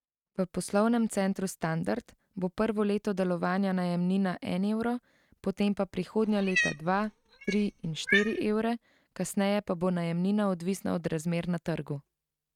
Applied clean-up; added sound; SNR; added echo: neural mask model RNNoise.